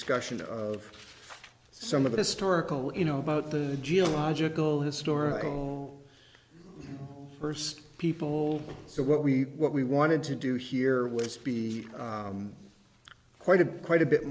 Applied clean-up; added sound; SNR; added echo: none; none; none; none.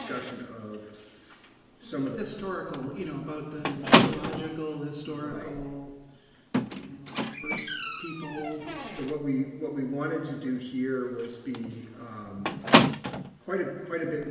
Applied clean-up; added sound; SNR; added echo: none; Squeak; -3 dB; reverberation time 1.0 s.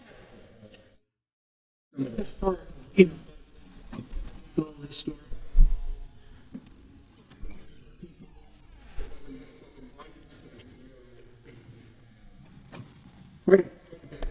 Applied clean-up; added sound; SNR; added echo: neural mask model DeepFilterNet 3.